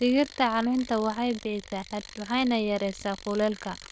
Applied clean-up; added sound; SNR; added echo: neural diffusion model UNIVERSE++.